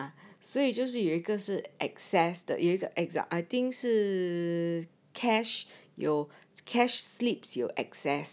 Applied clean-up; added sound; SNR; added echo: none; none; none; none.